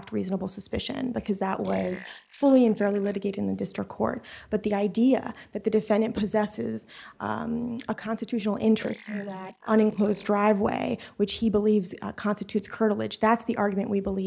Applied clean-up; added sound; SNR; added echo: neural mask model Resemble Enhance denoiser.